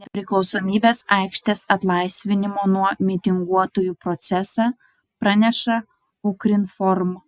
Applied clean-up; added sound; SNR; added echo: none; none; none; none.